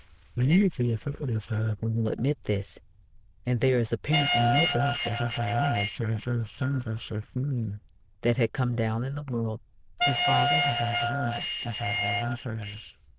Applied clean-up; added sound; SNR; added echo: neural diffusion model UNIVERSE++.